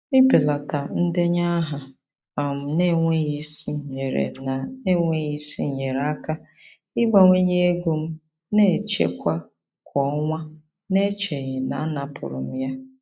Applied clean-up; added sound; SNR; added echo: neural mask model Resemble Enhance denoiser.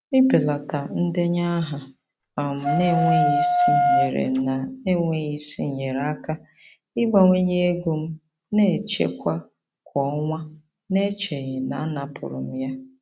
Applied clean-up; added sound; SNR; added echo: none; Wind instrument, woodwind instrument; -2 dB; none.